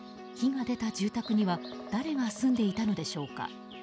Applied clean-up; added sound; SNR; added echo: none; Bird vocalization, bird call, bird song; 20 dB; none.